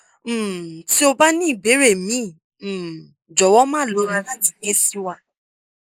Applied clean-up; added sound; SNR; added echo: neural mask model Resemble Enhance denoiser.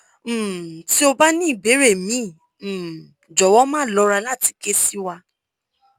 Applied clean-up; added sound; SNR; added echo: none; none; none; none.